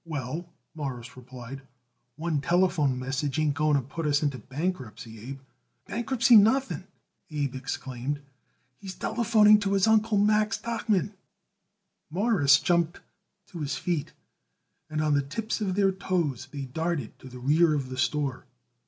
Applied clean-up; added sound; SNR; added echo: none; none; none; none.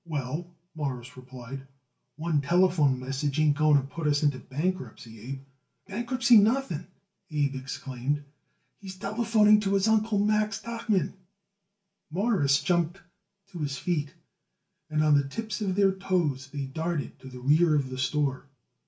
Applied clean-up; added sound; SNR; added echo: none; none; none; reverberation time 0.2 s.